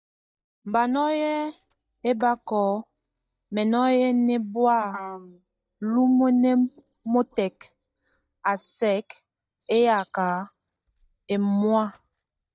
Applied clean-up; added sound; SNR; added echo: neural mask model DeepFilterNet 3.